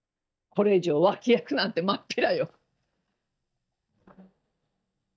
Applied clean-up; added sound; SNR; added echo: neural mask model DeepFilterNet 3.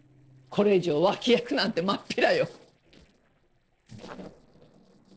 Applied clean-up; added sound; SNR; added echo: neural separator model SepFormer DNS4.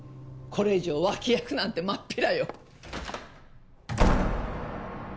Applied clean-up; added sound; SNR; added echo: none; none; none; none.